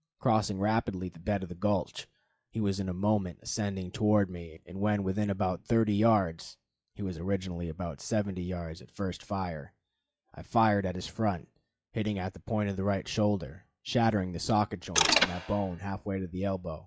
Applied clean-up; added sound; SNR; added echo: classical method log-MMSE.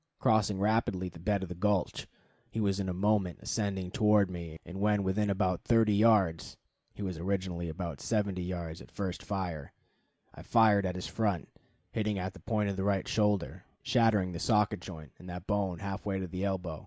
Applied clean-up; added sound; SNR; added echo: none; none; none; none.